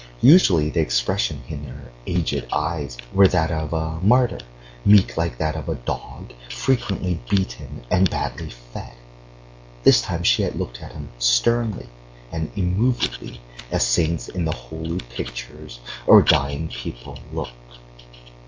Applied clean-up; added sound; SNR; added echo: none; none; none; none.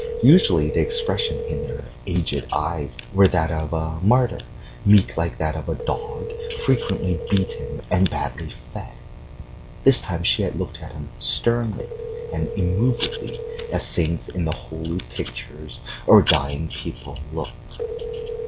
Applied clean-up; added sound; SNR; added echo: none; Telephone; 10 dB; none.